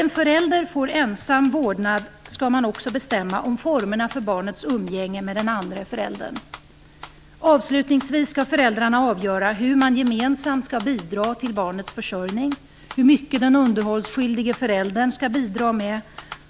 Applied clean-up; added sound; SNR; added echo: none; Typewriter; 18 dB; none.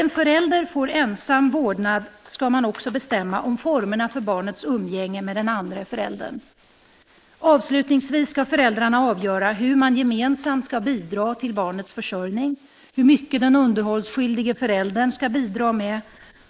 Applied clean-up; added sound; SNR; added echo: neural mask model Resemble Enhance denoiser.